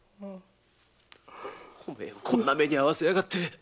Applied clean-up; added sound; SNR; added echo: none; none; none; none.